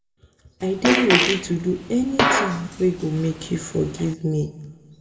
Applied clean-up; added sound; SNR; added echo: none; Fart; 1 dB; reverberation time 1.2 s.